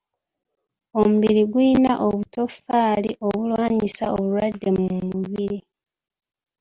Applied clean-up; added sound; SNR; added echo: none; none; none; none.